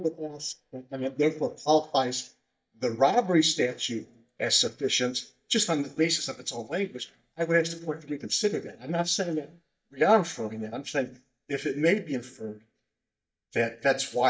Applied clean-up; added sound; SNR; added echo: neural mask model DeepFilterNet 3.